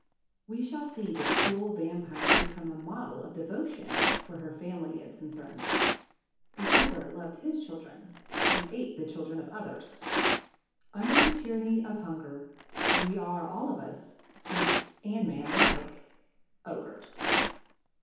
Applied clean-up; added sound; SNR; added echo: none; Rattle; -4 dB; reverberation time 2.2 s.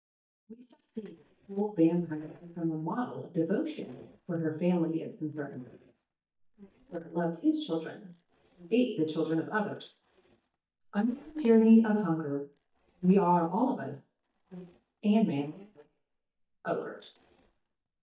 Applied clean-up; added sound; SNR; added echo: neural mask model DeepFilterNet 3.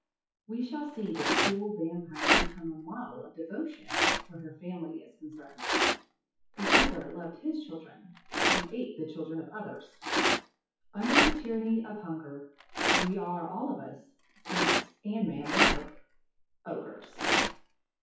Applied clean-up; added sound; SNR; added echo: classical method WPE with log-MMSE.